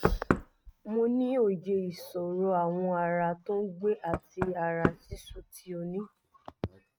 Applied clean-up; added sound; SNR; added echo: neural mask model RNNoise.